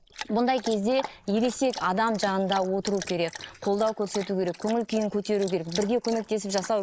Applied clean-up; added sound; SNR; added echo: neural mask model Resemble Enhance denoiser.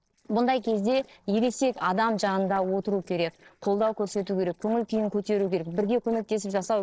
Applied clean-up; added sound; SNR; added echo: neural separator model SepFormer DNS4.